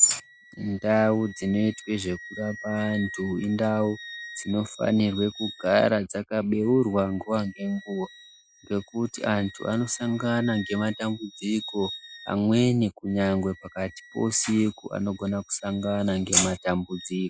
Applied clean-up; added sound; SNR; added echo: classical method Wiener filter.